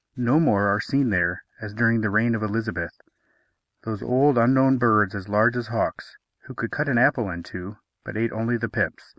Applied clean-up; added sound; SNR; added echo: none; none; none; none.